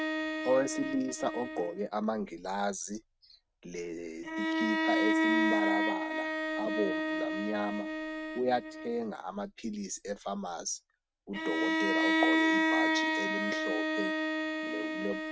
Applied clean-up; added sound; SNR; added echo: neural mask model RNNoise.